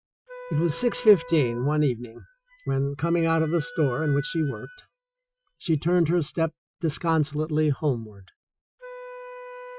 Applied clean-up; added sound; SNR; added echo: classical method Wiener filter.